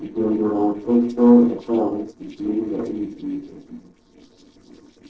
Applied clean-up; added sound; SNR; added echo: neural separator model SepFormer DNS4.